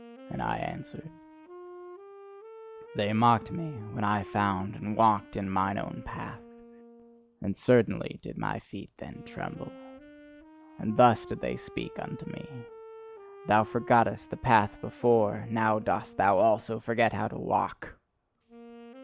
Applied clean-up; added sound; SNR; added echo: none; Wind instrument, woodwind instrument; 19 dB; none.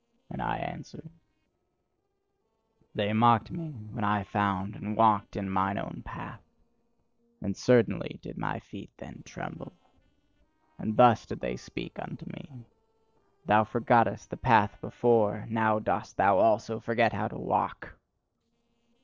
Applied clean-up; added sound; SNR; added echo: neural separator model SepFormer DNS4.